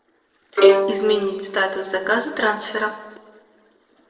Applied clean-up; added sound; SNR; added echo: neural separator model SepFormer DNS4.